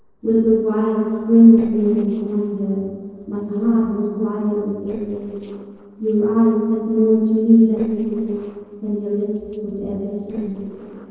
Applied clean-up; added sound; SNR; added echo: neural separator model SepFormer DNS4.